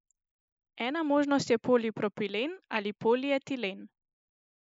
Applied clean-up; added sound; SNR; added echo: neural mask model Resemble Enhance denoiser.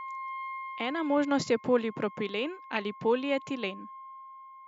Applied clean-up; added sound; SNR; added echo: none; Wind instrument, woodwind instrument; 13 dB; none.